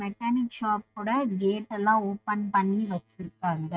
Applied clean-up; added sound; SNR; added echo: neural mask model RNNoise.